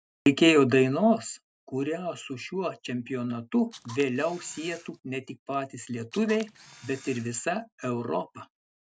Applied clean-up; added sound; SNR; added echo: none; Camera; 20 dB; none.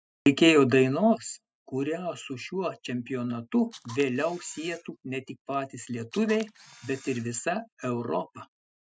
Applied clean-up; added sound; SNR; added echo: classical method spectral subtraction.